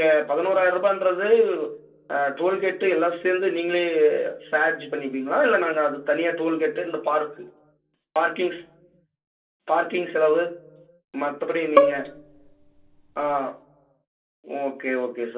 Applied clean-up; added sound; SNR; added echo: none; Bowed string instrument; 0 dB; reverberation time 0.3 s.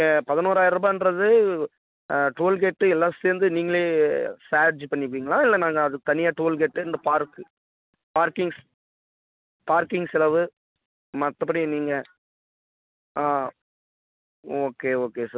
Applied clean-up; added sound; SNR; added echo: none; none; none; none.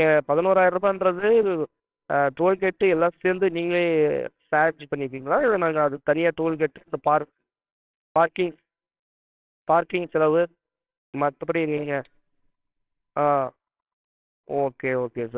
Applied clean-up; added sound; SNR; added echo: neural separator model SepFormer WHAMR!.